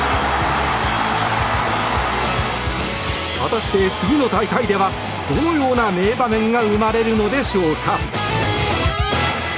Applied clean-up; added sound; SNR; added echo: none; none; none; none.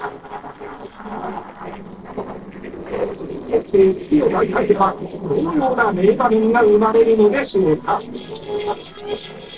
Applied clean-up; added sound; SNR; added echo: neural separator model SepFormer DNS4.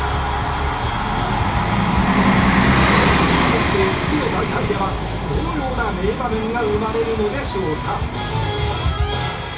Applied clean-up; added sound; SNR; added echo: none; Bus; -1 dB; reverberation time 0.3 s.